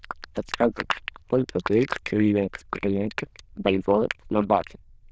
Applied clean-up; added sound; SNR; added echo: neural diffusion model UNIVERSE++.